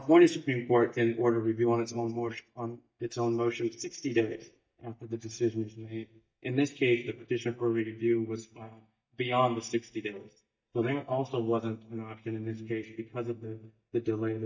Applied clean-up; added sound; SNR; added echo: neural mask model DeepFilterNet 3.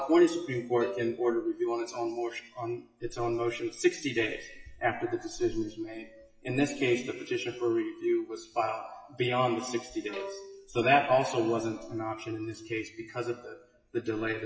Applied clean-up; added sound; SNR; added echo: classical method WPE with log-MMSE.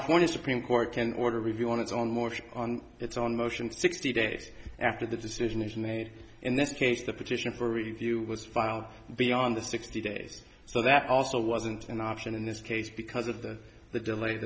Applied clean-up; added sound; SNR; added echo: none; none; none; none.